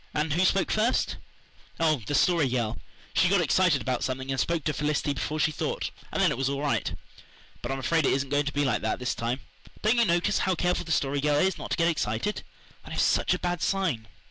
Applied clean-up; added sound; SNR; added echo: none; none; none; none.